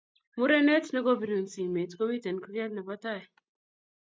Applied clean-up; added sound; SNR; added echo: none; none; none; none.